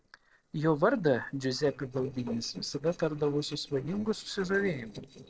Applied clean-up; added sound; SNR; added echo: neural separator model SepFormer DNS4.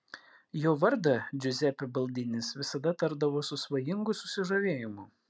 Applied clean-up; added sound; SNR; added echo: none; none; none; none.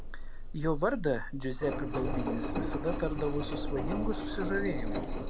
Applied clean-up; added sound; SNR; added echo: none; Engine; -1 dB; none.